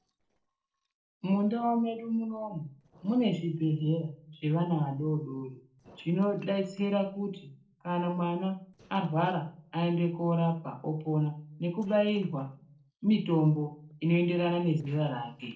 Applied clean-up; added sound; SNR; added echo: neural separator model SepFormer DNS4.